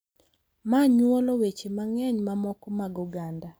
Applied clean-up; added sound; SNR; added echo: none; none; none; none.